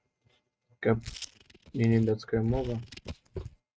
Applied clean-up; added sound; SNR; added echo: neural mask model RNNoise.